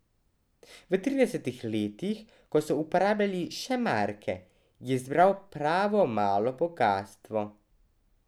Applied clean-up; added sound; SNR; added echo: none; none; none; none.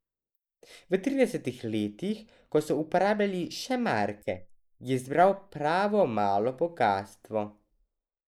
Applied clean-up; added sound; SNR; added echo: neural mask model Resemble Enhance denoiser.